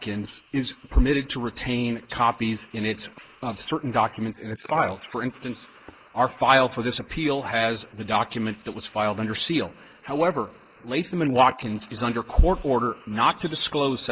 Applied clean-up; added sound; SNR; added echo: neural mask model Resemble Enhance denoiser.